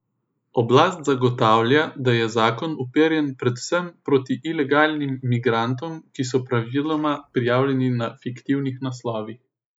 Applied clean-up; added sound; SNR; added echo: neural mask model Resemble Enhance denoiser.